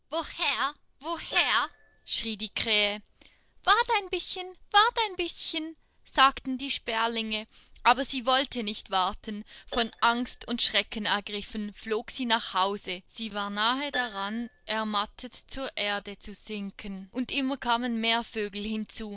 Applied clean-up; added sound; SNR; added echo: neural separator model SepFormer DNS4.